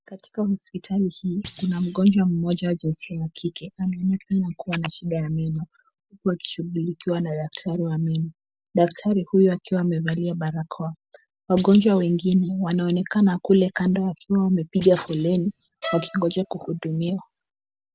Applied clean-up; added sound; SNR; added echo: none; Bowed string instrument + Thump, thud; 16 dB; none.